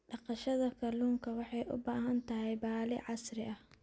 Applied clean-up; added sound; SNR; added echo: none; none; none; none.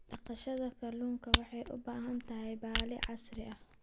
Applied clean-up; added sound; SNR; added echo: none; Camera; -3 dB; none.